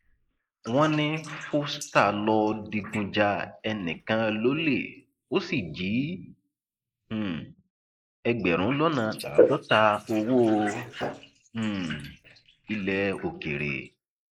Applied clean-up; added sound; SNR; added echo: neural mask model Resemble Enhance denoiser.